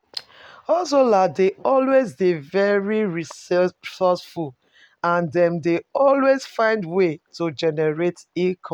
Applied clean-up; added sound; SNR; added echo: none; none; none; none.